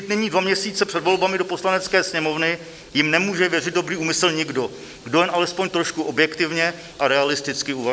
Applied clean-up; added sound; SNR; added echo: none; none; none; none.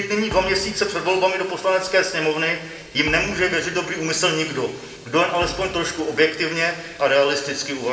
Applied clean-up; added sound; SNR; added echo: none; Thump, thud; 18 dB; reverberation time 1.8 s.